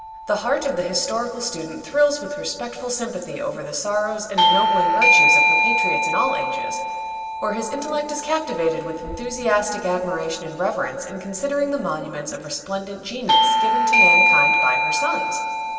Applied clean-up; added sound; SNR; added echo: none; Bell / Doorbell; -3 dB; reverberation time 2.3 s.